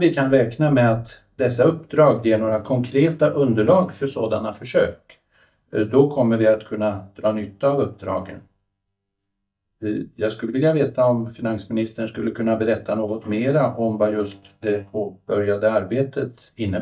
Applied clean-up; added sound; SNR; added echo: neural mask model DeepFilterNet 3.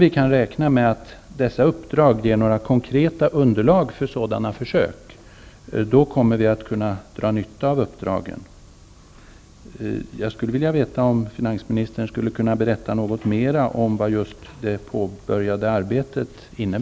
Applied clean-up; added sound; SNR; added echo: none; none; none; none.